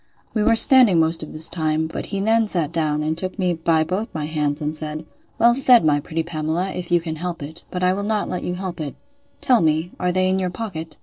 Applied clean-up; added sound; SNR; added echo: neural separator model SepFormer DNS4.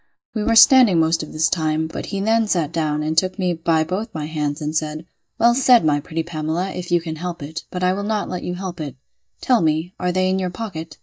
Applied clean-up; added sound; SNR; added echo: neural mask model DeepFilterNet 3.